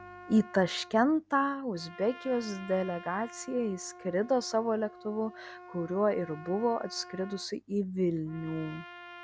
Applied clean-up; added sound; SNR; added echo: none; Trumpet; 18 dB; none.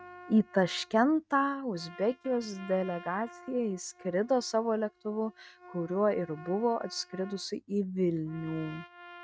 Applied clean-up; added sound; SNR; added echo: neural mask model RNNoise.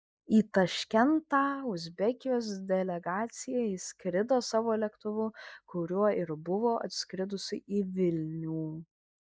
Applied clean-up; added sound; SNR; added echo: neural mask model Resemble Enhance denoiser.